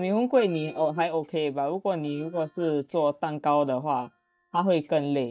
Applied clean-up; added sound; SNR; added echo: neural mask model DeepFilterNet 3.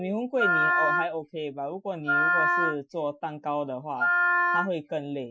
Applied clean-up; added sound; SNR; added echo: classical method Wiener filter.